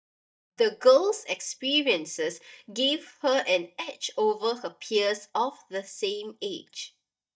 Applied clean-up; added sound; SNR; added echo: neural mask model DeepFilterNet 3.